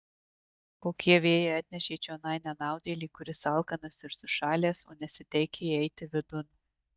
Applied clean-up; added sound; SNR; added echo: neural mask model DeepFilterNet 3.